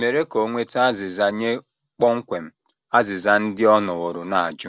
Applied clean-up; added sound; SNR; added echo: none; none; none; none.